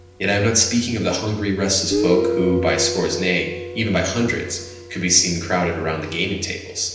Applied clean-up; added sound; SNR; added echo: none; Guitar; 7 dB; reverberation time 0.9 s.